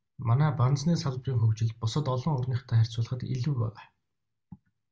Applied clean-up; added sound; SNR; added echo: none; none; none; none.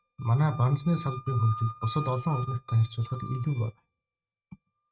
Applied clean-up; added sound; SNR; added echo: neural mask model RNNoise.